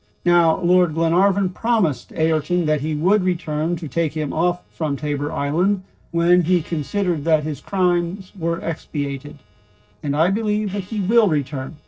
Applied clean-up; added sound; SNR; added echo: neural separator model SepFormer DNS4.